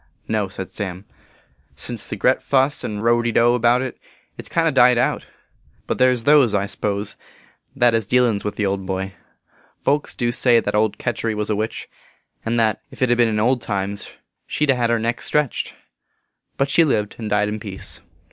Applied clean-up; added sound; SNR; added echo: none; none; none; none.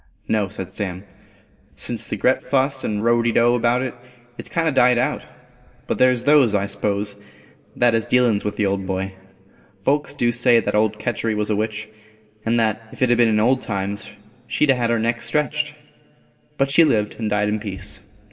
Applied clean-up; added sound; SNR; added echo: none; none; none; reverberation time 1.6 s.